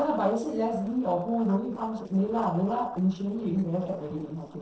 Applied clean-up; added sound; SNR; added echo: neural separator model SepFormer DNS4.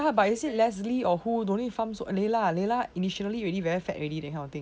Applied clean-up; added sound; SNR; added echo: none; none; none; none.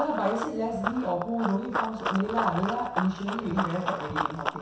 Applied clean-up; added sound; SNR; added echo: none; Run; 3 dB; reverberation time 0.7 s.